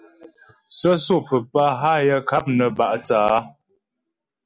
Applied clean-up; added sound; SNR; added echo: none; none; none; none.